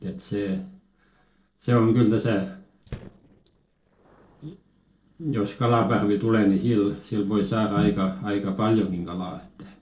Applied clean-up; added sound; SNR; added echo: neural separator model SepFormer DNS4.